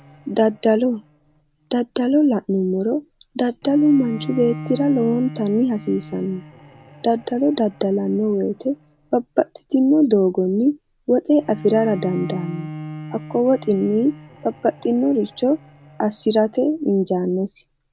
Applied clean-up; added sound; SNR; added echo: none; Bowed string instrument; 17 dB; none.